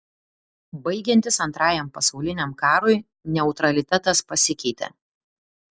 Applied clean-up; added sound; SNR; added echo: none; none; none; none.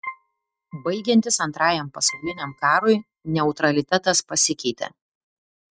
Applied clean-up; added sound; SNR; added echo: neural mask model RNNoise.